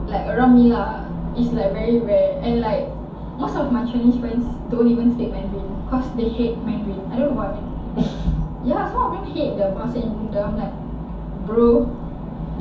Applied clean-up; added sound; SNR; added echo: none; Purr; 18 dB; reverberation time 0.6 s.